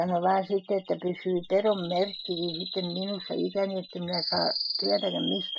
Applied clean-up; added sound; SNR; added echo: classical method Wiener filter.